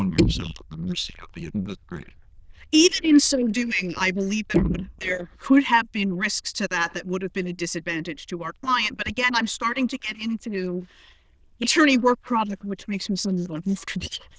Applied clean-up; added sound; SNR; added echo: neural diffusion model UNIVERSE++.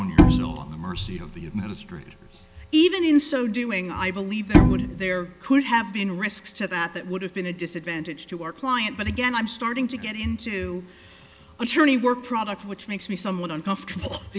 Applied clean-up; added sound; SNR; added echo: none; Bowed string instrument; -4 dB; none.